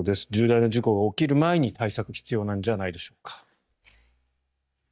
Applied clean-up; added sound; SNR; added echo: neural mask model DeepFilterNet 3.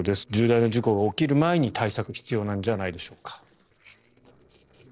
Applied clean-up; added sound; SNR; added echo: neural separator model SepFormer DNS4.